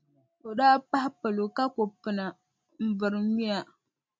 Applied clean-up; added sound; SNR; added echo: none; none; none; none.